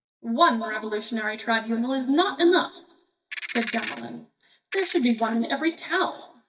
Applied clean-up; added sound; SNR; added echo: neural mask model DeepFilterNet 3.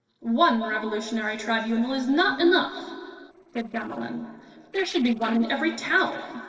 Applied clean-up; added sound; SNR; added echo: neural separator model SepFormer DNS4.